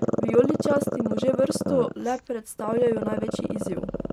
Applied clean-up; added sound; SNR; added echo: none; Growling; 2 dB; none.